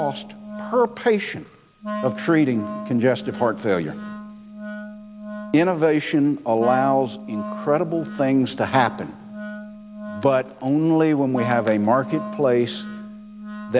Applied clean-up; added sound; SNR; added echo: none; Wind instrument, woodwind instrument; 12 dB; none.